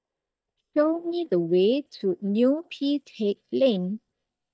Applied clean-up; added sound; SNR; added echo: neural mask model DeepFilterNet 3.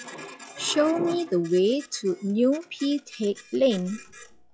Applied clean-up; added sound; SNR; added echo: classical method log-MMSE.